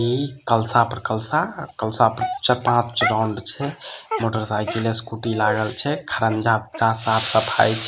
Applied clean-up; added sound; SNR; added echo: none; Dog; 11 dB; none.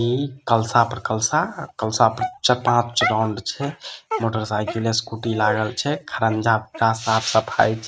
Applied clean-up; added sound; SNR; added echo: neural mask model RNNoise.